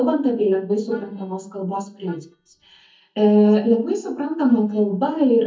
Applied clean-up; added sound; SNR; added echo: neural mask model DeepFilterNet 3.